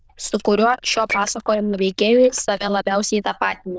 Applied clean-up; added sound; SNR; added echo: neural diffusion model UNIVERSE++.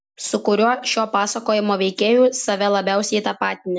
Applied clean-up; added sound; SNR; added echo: none; none; none; none.